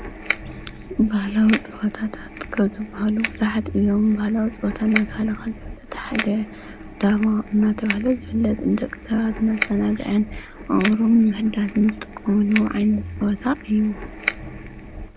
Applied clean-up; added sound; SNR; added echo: none; Crackle; 11 dB; none.